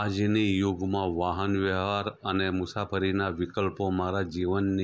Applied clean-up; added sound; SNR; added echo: none; none; none; none.